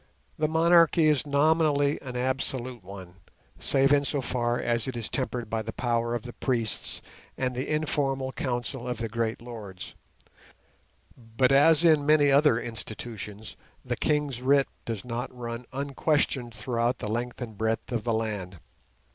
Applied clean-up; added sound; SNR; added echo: none; none; none; none.